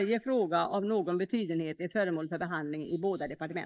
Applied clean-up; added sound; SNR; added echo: neural mask model Resemble Enhance denoiser.